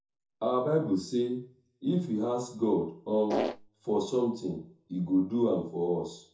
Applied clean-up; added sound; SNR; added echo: none; Fart; 0 dB; reverberation time 0.7 s.